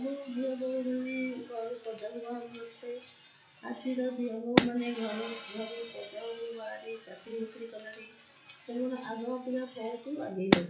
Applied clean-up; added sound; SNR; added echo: classical method WPE with log-MMSE.